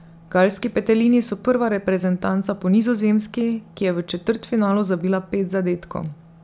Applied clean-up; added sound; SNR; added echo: none; none; none; none.